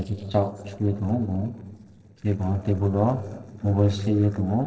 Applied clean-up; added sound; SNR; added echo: neural separator model SepFormer DNS4.